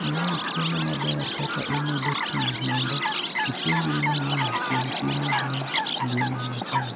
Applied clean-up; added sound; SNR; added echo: none; Chirp, tweet; -1 dB; none.